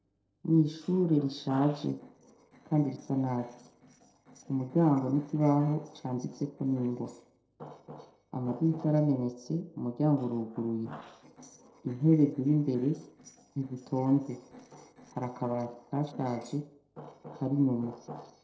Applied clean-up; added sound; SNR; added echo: neural separator model SepFormer DNS4.